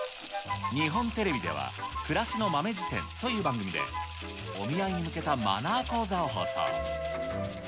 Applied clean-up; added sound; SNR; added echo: none; Rattle (instrument); 8 dB; none.